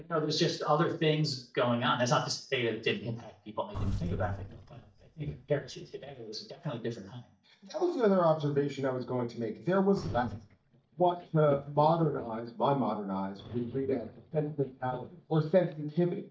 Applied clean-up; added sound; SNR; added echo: neural mask model DeepFilterNet 3.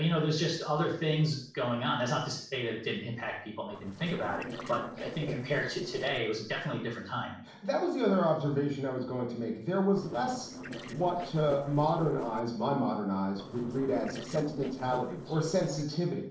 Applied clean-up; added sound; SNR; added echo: neural separator model SepFormer DNS4.